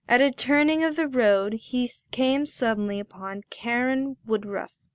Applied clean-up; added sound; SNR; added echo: none; none; none; none.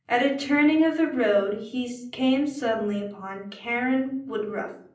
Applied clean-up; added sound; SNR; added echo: none; none; none; reverberation time 0.6 s.